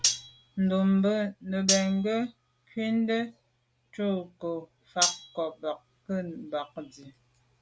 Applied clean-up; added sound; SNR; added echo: none; Cutlery, silverware; 3 dB; none.